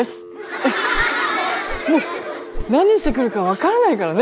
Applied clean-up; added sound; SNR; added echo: none; Walk, footsteps + Telephone; 12 dB; none.